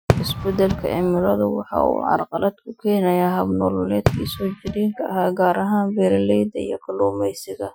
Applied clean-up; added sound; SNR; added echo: classical method Wiener filter.